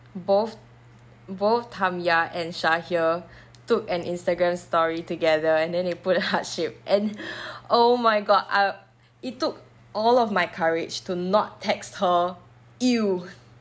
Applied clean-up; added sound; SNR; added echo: none; none; none; none.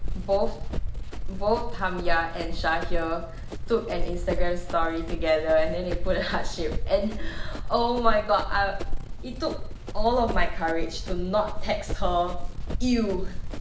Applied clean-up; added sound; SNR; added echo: none; Run; 0 dB; reverberation time 0.5 s.